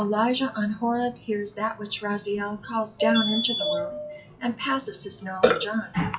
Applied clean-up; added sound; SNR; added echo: classical method WPE with log-MMSE.